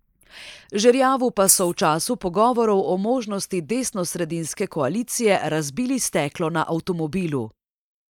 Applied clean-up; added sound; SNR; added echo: neural mask model Resemble Enhance denoiser.